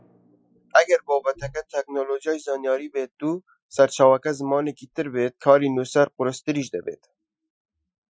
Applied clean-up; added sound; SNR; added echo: classical method Wiener filter.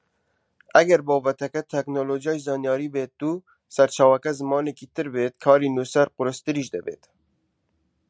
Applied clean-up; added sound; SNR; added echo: none; none; none; none.